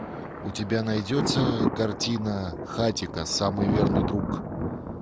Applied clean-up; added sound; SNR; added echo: none; Thunder; 1 dB; none.